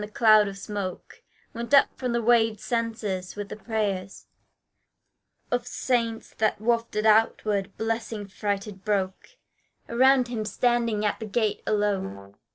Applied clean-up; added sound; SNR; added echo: neural separator model SepFormer DNS4.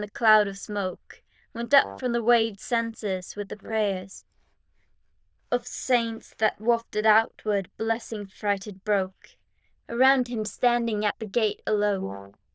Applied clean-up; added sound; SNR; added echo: neural diffusion model UNIVERSE++.